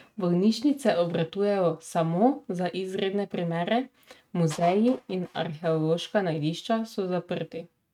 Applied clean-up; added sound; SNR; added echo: neural mask model RNNoise.